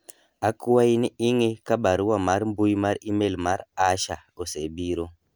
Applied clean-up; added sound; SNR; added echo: none; none; none; none.